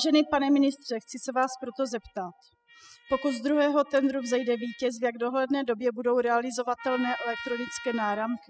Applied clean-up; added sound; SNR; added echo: classical method spectral subtraction.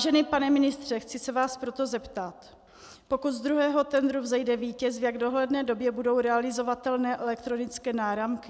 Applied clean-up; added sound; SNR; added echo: none; none; none; none.